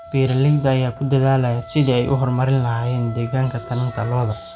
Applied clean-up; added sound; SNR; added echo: none; Wind instrument, woodwind instrument; 19 dB; none.